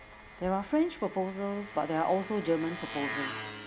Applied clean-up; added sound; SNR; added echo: none; Engine; 10 dB; none.